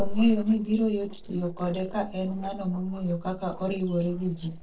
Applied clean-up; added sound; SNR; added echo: neural separator model SepFormer DNS4.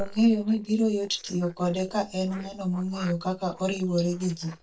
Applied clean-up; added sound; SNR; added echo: neural mask model DeepFilterNet 3.